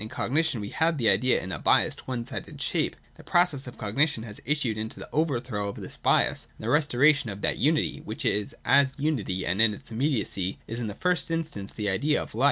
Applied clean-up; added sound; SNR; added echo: none; none; none; none.